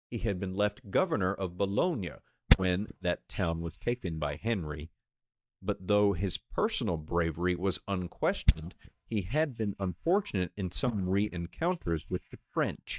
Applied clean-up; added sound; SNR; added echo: neural mask model DeepFilterNet 3.